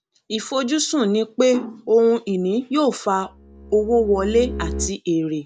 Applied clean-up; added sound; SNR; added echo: none; Bowed string instrument; 10 dB; none.